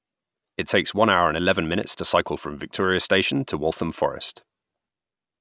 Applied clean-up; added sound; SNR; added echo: none; none; none; none.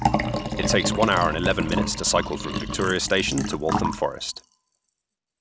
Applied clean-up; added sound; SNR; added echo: none; Liquid; 2 dB; none.